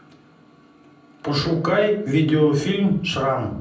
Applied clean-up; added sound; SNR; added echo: none; none; none; reverberation time 0.6 s.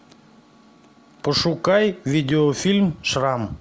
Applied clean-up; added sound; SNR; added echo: none; none; none; none.